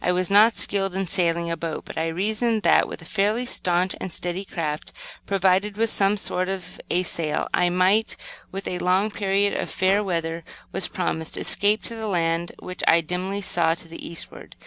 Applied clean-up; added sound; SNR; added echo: none; none; none; none.